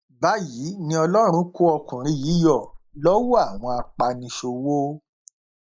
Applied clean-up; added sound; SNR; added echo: neural mask model Resemble Enhance denoiser.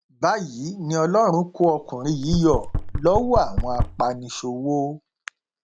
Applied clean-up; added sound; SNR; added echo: none; Knock; 4 dB; none.